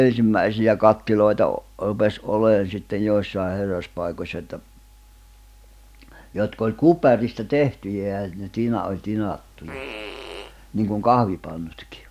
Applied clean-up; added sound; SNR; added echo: none; Fart; 16 dB; none.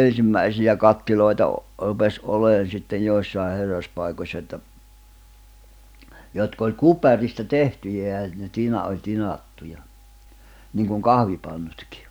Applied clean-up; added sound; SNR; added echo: none; none; none; none.